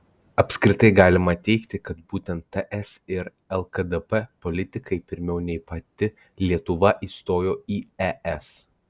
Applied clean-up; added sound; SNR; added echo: none; none; none; none.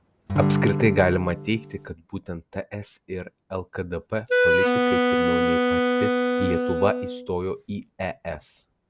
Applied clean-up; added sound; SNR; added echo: none; Acoustic guitar / Strum + Wind instrument, woodwind instrument; -5 dB; none.